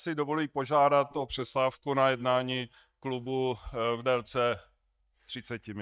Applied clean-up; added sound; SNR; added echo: neural mask model DeepFilterNet 3.